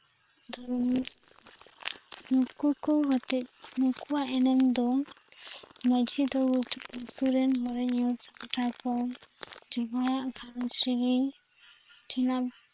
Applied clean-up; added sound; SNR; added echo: neural separator model SepFormer WHAM!.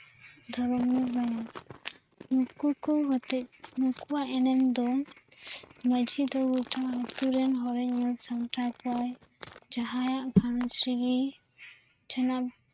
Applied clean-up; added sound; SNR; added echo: neural mask model RNNoise.